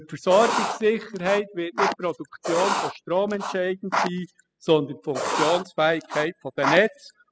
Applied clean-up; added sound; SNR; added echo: classical method spectral subtraction.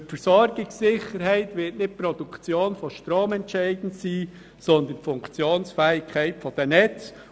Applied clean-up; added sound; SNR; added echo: none; none; none; none.